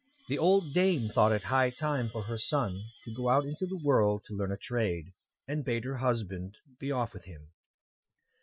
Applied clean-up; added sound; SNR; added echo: classical method Wiener filter.